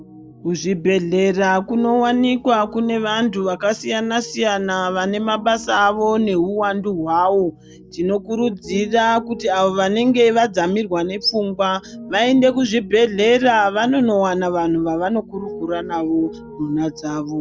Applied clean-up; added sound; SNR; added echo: none; Piano; 18 dB; none.